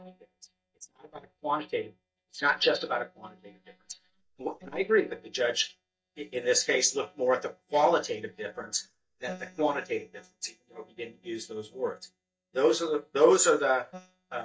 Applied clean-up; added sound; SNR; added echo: neural mask model DeepFilterNet 3.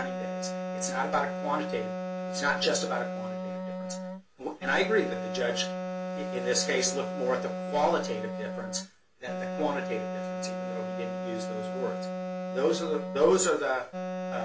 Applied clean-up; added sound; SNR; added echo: none; Wind instrument, woodwind instrument; 3 dB; reverberation time 0.2 s.